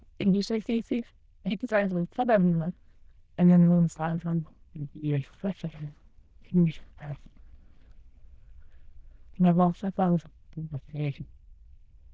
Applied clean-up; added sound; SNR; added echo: neural diffusion model UNIVERSE++.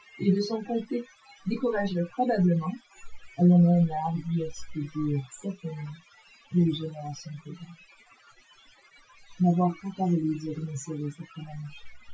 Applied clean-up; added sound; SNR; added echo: classical method Wiener filter.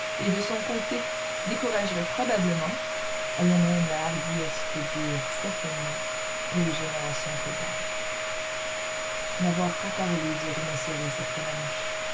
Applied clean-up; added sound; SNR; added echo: none; Domestic sounds, home sounds; 0 dB; none.